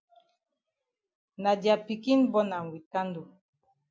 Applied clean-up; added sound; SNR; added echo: none; none; none; none.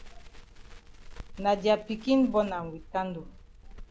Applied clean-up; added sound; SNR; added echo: none; Crackle; 15 dB; none.